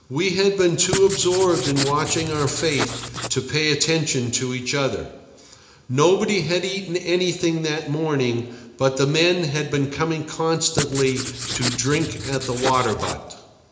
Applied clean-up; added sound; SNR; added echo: none; Writing; 7 dB; reverberation time 0.8 s.